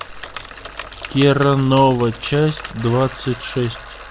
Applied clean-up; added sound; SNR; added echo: none; Bicycle; 16 dB; none.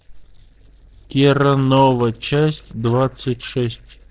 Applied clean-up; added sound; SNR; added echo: neural separator model SepFormer DNS4.